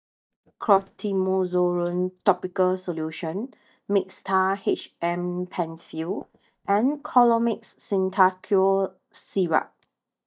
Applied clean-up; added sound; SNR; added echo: neural mask model DeepFilterNet 3.